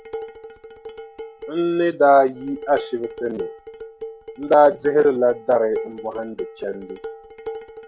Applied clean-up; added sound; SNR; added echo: none; Dishes, pots, and pans; 14 dB; none.